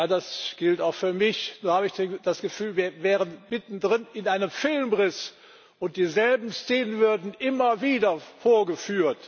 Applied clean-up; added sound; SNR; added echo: none; none; none; none.